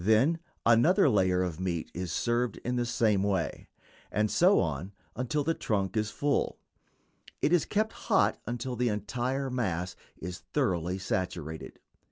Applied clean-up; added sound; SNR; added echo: none; none; none; none.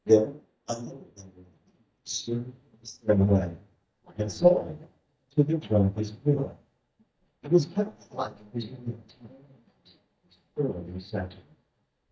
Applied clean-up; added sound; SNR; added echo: neural mask model DeepFilterNet 3.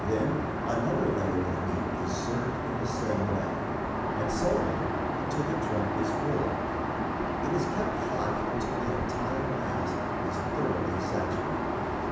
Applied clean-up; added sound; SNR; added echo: none; Aircraft; -3 dB; reverberation time 0.9 s.